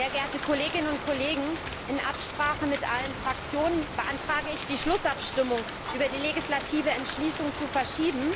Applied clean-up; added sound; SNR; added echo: none; Rain; 6 dB; none.